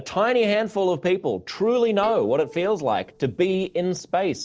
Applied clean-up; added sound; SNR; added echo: neural separator model SepFormer DNS4.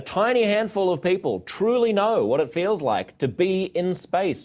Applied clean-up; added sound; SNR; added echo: none; none; none; none.